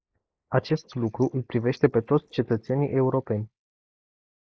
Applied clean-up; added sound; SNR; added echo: neural mask model Resemble Enhance denoiser.